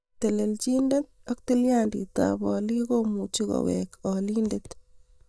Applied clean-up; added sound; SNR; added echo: neural mask model DeepFilterNet 3.